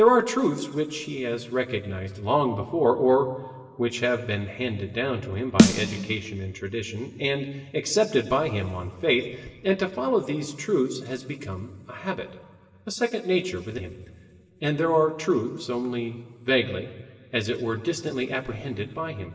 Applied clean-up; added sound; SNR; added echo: none; Snare drum; -2 dB; reverberation time 2.9 s.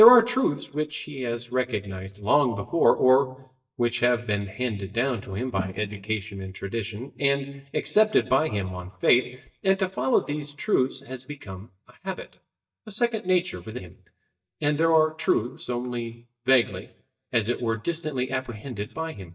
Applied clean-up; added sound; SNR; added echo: neural mask model DeepFilterNet 3.